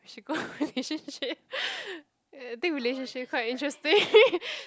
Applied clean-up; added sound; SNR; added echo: none; none; none; none.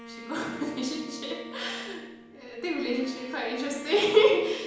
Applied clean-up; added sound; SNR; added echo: none; Bowed string instrument; 16 dB; reverberation time 1.0 s.